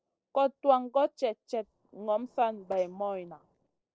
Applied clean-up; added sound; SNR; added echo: neural separator model SepFormer DNS4.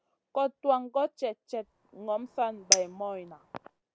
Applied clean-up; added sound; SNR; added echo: none; Chink, clink; 1 dB; none.